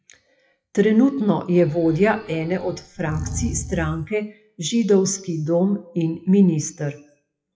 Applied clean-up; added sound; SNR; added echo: classical method WPE with log-MMSE.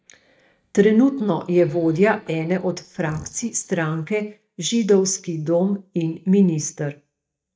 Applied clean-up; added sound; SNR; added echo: neural mask model DeepFilterNet 3.